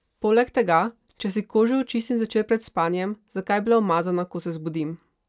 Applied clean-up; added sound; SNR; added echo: none; none; none; none.